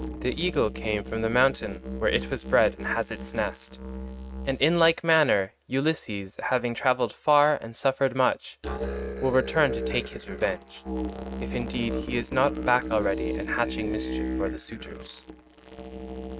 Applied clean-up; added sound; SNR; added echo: neural mask model RNNoise.